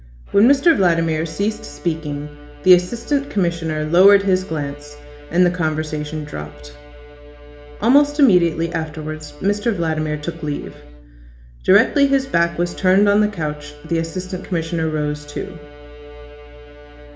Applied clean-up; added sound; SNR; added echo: none; Bowed string instrument; 20 dB; reverberation time 0.4 s.